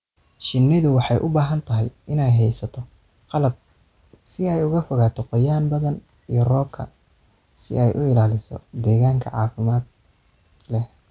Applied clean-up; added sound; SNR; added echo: none; none; none; none.